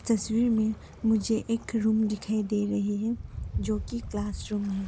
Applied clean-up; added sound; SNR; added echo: none; Waves, surf; 12 dB; none.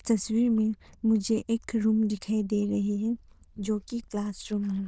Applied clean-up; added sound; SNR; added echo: neural diffusion model UNIVERSE++.